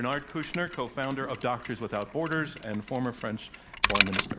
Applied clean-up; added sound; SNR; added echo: none; Mechanisms; 1 dB; none.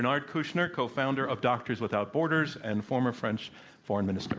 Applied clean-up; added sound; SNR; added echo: none; none; none; none.